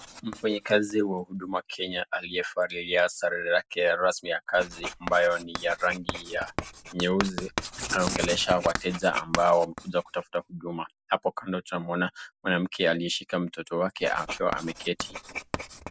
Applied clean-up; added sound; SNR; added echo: none; Writing; 11 dB; none.